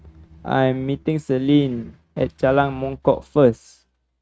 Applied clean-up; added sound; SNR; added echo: neural mask model RNNoise.